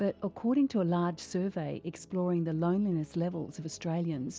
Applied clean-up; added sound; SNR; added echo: none; none; none; none.